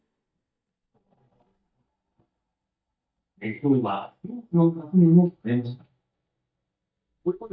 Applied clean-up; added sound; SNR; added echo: neural mask model DeepFilterNet 3.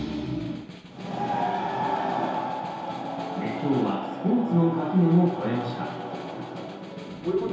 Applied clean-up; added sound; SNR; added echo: none; Snare drum; 17 dB; reverberation time 0.8 s.